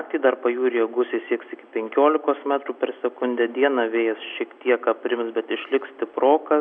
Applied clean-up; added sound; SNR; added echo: none; none; none; none.